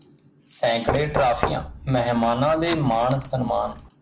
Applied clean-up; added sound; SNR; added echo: none; Knock; 8 dB; none.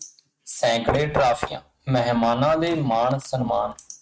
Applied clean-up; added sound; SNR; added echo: neural mask model RNNoise.